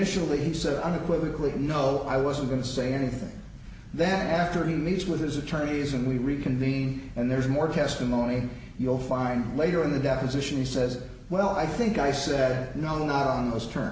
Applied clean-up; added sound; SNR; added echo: none; none; none; none.